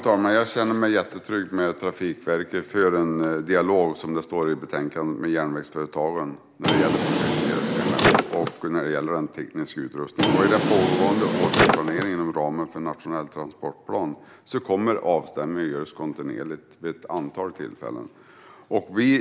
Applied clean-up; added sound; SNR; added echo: none; Drawer open or close; -1 dB; none.